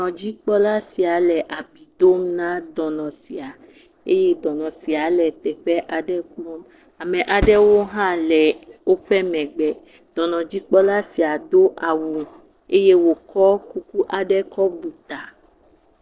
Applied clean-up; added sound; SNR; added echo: neural separator model SepFormer DNS4.